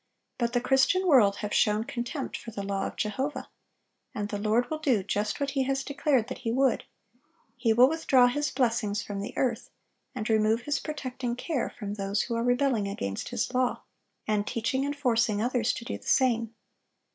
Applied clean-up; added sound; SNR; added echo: none; none; none; none.